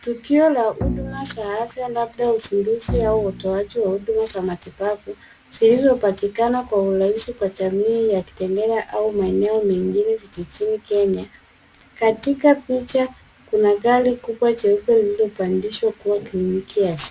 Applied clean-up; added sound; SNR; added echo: none; Bowed string instrument; 10 dB; none.